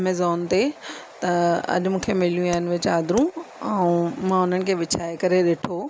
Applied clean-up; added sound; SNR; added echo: none; Tap; 17 dB; none.